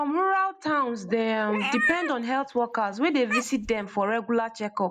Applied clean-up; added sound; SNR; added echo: neural mask model Resemble Enhance denoiser.